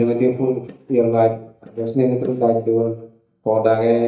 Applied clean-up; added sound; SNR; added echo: neural mask model DeepFilterNet 3.